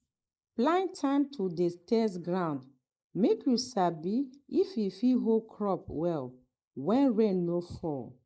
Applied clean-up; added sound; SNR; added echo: neural mask model Resemble Enhance denoiser.